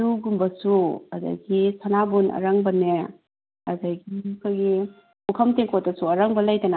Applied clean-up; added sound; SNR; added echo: none; none; none; none.